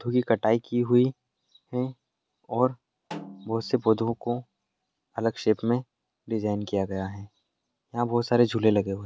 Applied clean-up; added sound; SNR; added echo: none; Snare drum; 18 dB; none.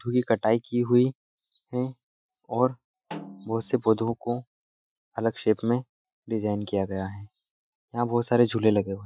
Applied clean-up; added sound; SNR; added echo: classical method Wiener filter.